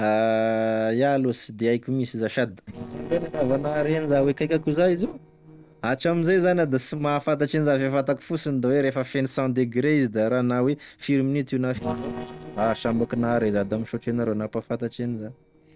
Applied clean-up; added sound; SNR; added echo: neural separator model SepFormer DNS4.